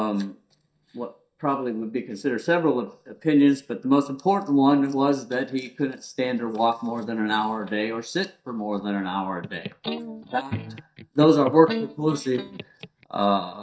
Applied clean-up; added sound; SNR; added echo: neural mask model DeepFilterNet 3.